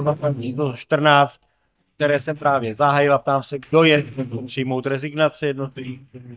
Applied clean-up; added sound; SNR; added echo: neural mask model DeepFilterNet 3.